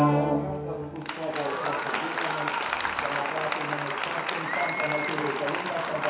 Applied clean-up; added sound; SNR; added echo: none; Applause; -5 dB; reverberation time 0.6 s.